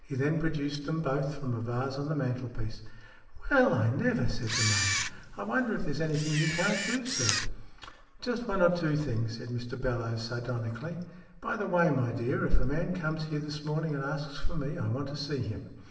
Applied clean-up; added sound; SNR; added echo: none; Camera; 4 dB; reverberation time 1.0 s.